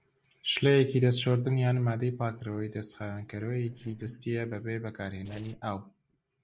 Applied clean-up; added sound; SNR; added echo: neural separator model SepFormer DNS4.